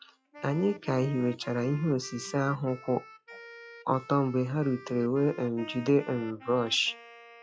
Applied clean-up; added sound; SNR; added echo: classical method log-MMSE.